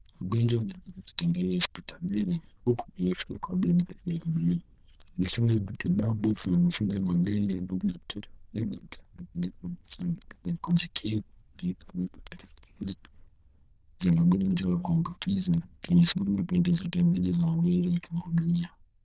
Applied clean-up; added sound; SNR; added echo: neural diffusion model UNIVERSE++.